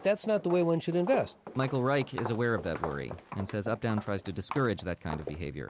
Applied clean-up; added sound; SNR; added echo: none; Walk, footsteps; 13 dB; none.